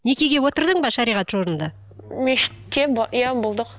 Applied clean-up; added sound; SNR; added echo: none; none; none; none.